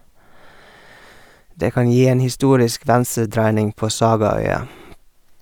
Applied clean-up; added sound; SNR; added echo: none; none; none; none.